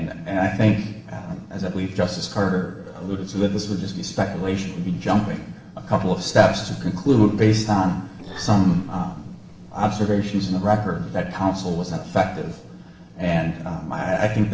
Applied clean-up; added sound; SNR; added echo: neural separator model SepFormer DNS4.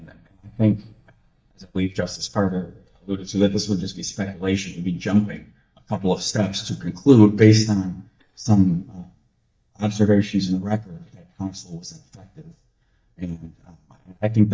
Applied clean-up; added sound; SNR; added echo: neural mask model DeepFilterNet 3.